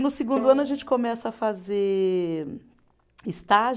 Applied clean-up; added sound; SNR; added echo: none; Bowed string instrument; 15 dB; none.